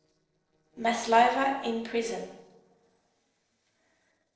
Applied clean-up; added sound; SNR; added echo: neural separator model SepFormer DNS4.